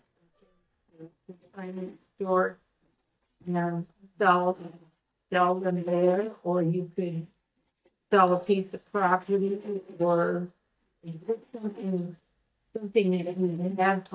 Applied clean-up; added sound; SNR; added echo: neural mask model DeepFilterNet 3.